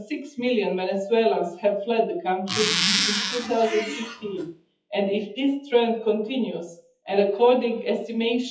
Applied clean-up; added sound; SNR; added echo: classical method WPE with log-MMSE.